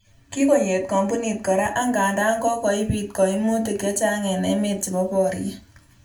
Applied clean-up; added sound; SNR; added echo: none; none; none; reverberation time 0.2 s.